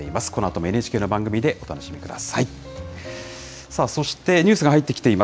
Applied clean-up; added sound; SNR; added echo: none; none; none; none.